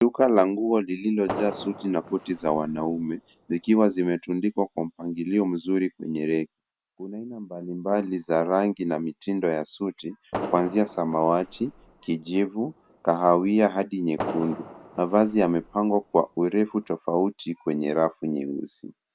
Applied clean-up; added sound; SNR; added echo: none; Fireworks; 13 dB; none.